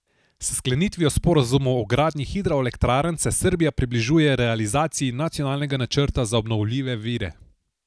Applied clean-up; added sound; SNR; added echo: none; none; none; none.